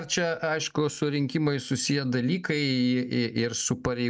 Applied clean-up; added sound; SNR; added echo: none; none; none; none.